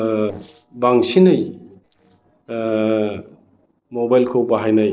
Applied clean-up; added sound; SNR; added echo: neural separator model SepFormer DNS4.